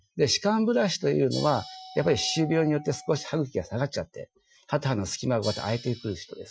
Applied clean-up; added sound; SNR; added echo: classical method Wiener filter.